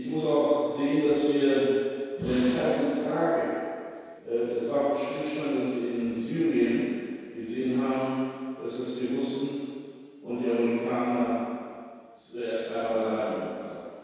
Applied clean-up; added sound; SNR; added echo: none; none; none; reverberation time 2.0 s.